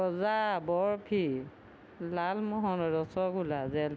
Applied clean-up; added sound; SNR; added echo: none; none; none; none.